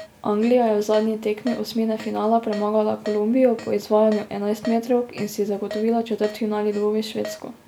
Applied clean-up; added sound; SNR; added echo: none; Keyboard (musical); 17 dB; none.